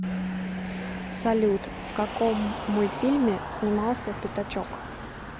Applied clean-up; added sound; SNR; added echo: none; Keyboard (musical); 11 dB; none.